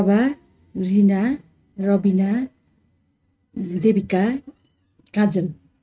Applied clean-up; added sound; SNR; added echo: neural mask model RNNoise.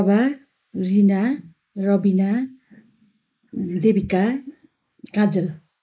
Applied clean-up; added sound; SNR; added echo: neural mask model Resemble Enhance denoiser.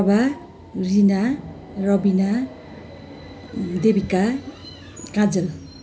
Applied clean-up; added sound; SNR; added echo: none; Subway, metro, underground; 20 dB; none.